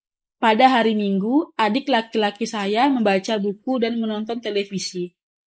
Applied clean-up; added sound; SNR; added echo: neural mask model Resemble Enhance denoiser.